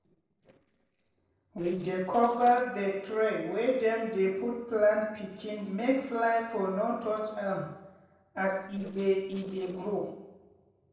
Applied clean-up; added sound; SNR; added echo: neural separator model SepFormer DNS4.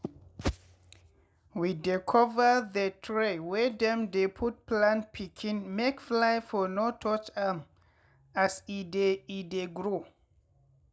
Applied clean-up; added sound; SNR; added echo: none; none; none; none.